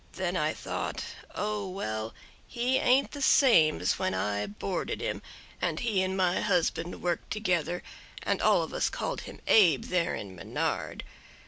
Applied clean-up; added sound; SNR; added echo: none; none; none; none.